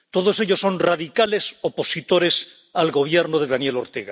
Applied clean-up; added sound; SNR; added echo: none; none; none; none.